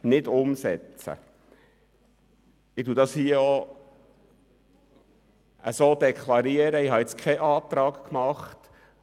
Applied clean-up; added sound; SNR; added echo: none; none; none; none.